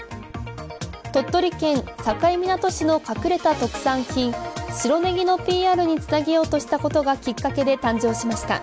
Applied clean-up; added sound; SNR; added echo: none; none; none; none.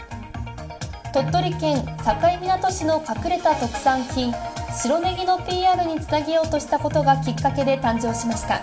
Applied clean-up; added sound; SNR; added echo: none; Keyboard (musical); 12 dB; reverberation time 0.8 s.